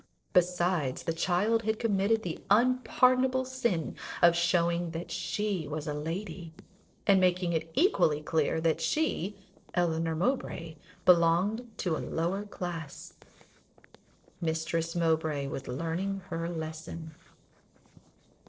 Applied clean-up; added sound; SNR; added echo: neural separator model SepFormer DNS4.